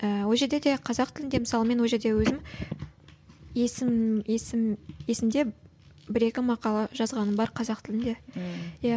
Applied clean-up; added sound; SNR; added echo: none; Telephone; 9 dB; none.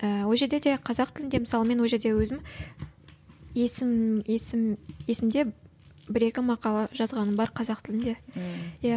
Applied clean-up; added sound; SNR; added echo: none; none; none; none.